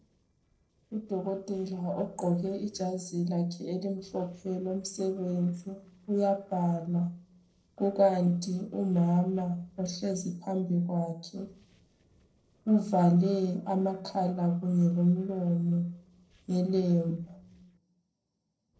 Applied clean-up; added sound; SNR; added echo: neural separator model SepFormer DNS4.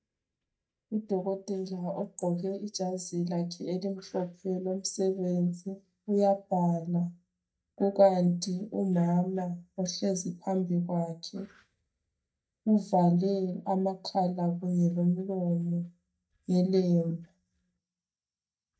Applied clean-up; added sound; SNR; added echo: neural mask model DeepFilterNet 3.